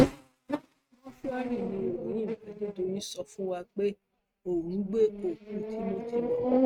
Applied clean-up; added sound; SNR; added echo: neural mask model RNNoise.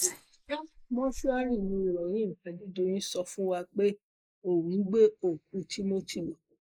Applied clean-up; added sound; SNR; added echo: neural mask model Resemble Enhance denoiser.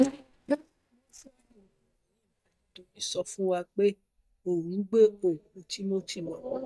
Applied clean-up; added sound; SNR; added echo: neural mask model DeepFilterNet 3.